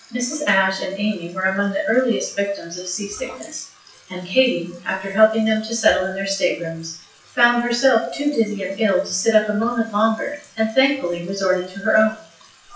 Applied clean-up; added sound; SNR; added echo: classical method WPE with log-MMSE.